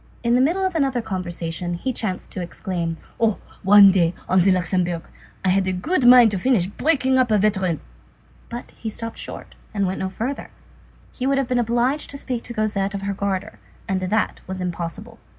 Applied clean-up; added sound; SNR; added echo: none; none; none; none.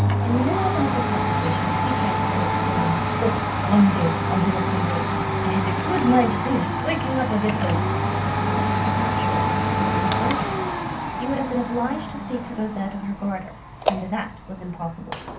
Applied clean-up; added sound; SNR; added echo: none; Domestic sounds, home sounds; -2 dB; reverberation time 0.3 s.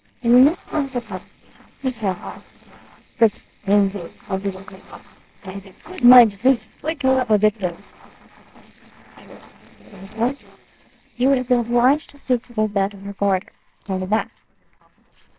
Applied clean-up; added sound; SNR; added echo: neural separator model SepFormer WHAMR!.